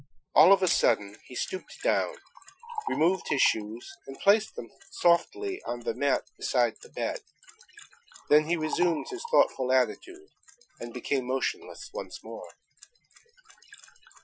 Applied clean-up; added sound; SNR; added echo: classical method Wiener filter.